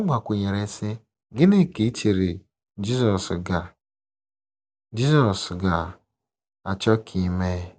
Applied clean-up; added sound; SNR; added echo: none; none; none; none.